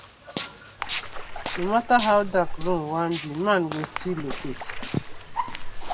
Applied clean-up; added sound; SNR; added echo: none; Walk, footsteps + Splash, splatter; 5 dB; none.